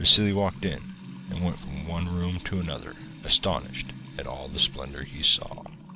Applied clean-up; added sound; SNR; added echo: none; Trickle, dribble / Water tap, faucet / Music; 14 dB; none.